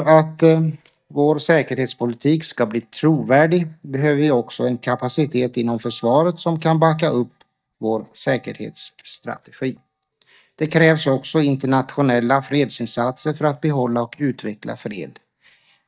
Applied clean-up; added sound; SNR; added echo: neural mask model DeepFilterNet 3.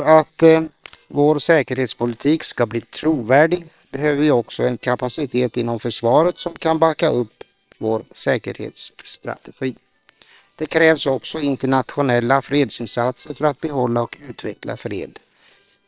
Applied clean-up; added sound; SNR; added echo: neural separator model SepFormer WHAM!.